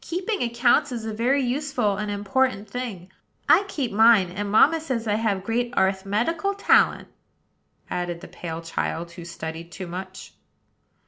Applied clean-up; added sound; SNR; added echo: none; none; none; none.